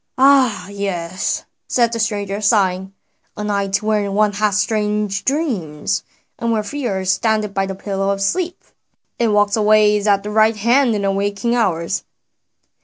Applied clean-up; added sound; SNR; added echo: none; none; none; none.